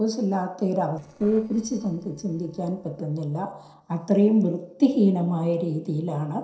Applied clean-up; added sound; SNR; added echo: neural separator model SepFormer DNS4.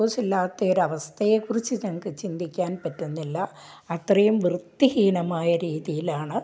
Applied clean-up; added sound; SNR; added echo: none; none; none; none.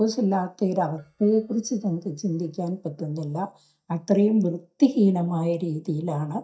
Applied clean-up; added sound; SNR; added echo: neural mask model DeepFilterNet 3.